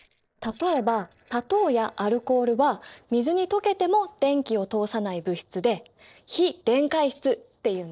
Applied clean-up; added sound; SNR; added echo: neural separator model SepFormer DNS4.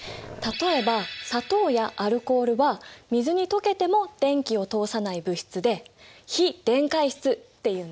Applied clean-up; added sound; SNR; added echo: none; Growling; 18 dB; none.